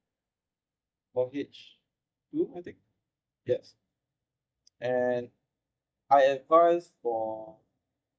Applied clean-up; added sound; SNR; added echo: neural mask model DeepFilterNet 3.